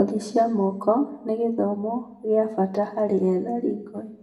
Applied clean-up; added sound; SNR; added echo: none; none; none; reverberation time 0.7 s.